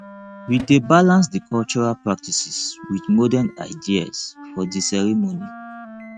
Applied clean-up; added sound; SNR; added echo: neural mask model RNNoise.